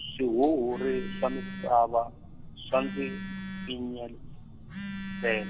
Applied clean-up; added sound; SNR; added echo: none; Telephone; 9 dB; none.